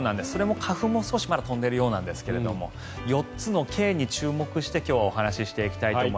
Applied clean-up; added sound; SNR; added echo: none; none; none; none.